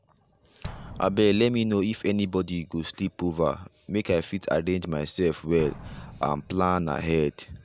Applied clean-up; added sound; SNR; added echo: none; Explosion; 20 dB; none.